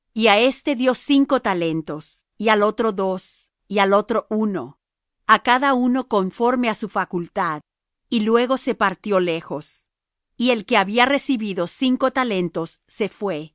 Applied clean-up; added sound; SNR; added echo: none; none; none; none.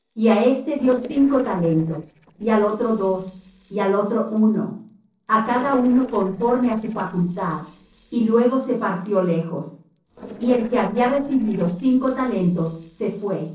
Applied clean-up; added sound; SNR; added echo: neural separator model SepFormer DNS4.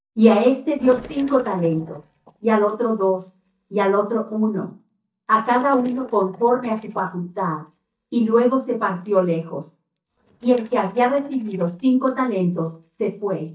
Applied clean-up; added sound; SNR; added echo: neural mask model DeepFilterNet 3.